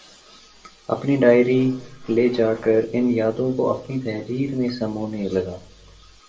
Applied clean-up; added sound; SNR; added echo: none; none; none; reverberation time 0.2 s.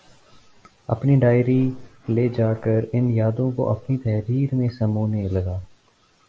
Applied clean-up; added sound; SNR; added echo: none; none; none; none.